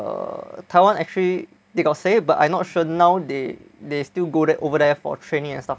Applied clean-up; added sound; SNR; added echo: none; none; none; none.